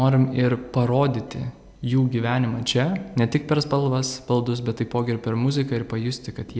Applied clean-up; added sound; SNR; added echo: none; none; none; none.